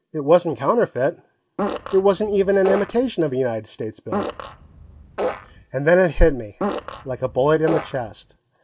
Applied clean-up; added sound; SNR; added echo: none; Fart; 8 dB; none.